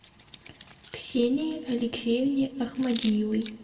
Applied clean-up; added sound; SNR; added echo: none; Hands; 11 dB; reverberation time 1.2 s.